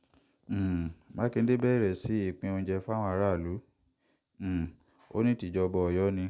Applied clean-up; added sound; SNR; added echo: none; none; none; none.